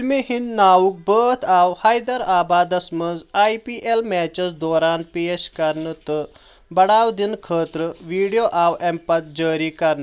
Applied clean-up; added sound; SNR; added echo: none; none; none; none.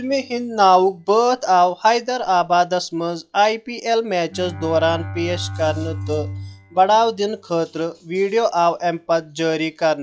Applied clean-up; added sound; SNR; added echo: classical method log-MMSE.